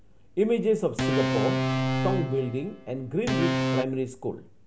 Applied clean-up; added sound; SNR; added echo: none; Organ; 0 dB; none.